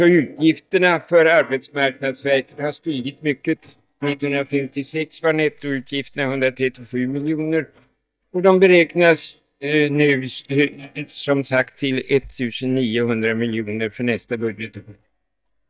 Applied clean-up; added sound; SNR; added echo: neural mask model DeepFilterNet 3.